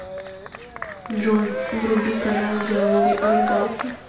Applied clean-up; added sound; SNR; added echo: none; Cheering; 2 dB; reverberation time 0.5 s.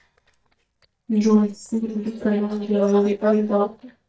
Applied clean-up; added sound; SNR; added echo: neural mask model DeepFilterNet 3.